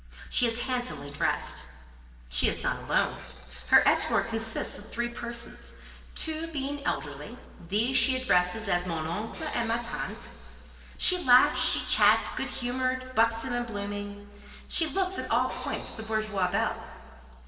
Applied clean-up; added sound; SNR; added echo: neural separator model SepFormer DNS4.